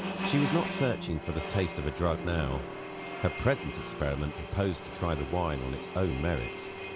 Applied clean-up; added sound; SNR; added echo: none; Drill; 6 dB; none.